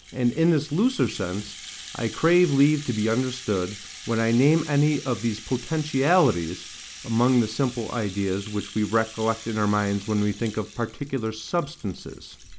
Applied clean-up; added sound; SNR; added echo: none; Rattle (instrument); 17 dB; none.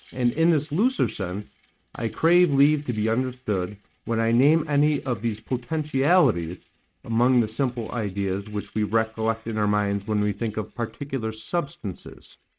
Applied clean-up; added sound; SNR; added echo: neural mask model RNNoise.